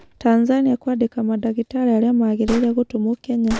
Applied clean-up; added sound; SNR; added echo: none; Gunshot, gunfire; 18 dB; none.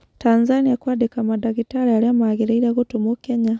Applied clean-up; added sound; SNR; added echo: none; none; none; none.